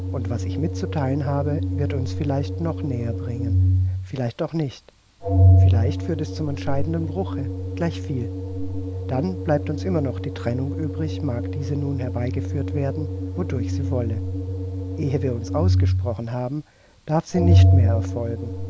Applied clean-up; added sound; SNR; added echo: none; Organ; -5 dB; none.